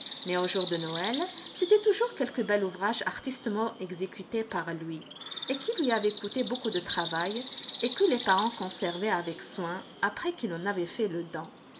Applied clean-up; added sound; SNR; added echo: none; Bird; 2 dB; none.